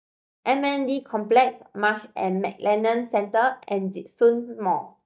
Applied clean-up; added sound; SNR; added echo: neural mask model DeepFilterNet 3.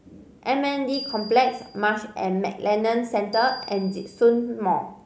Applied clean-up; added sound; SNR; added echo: none; Bell; 16 dB; none.